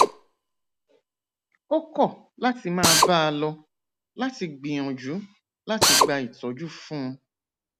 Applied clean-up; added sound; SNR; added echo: none; Drill; -1 dB; none.